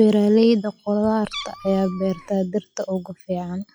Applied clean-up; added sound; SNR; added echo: classical method log-MMSE.